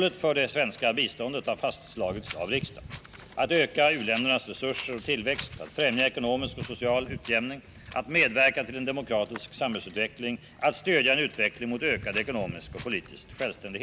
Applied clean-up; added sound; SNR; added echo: none; Wind; 17 dB; none.